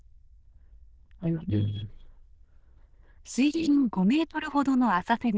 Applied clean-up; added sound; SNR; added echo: neural diffusion model UNIVERSE++.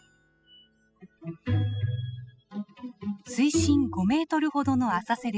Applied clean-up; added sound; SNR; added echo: classical method spectral subtraction.